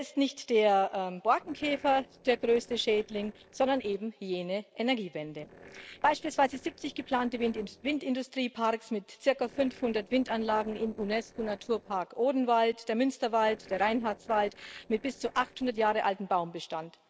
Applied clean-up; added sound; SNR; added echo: neural separator model SepFormer DNS4.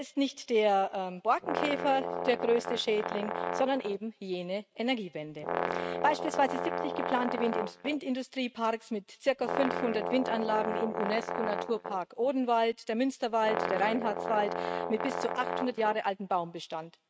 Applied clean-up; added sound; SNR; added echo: neural mask model RNNoise.